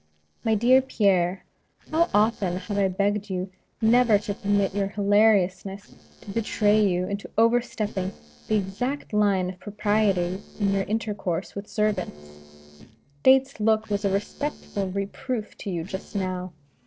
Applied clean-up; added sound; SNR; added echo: neural separator model SepFormer DNS4.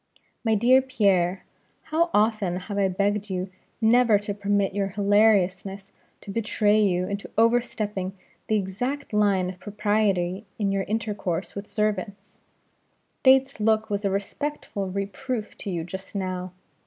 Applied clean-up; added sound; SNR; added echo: none; none; none; none.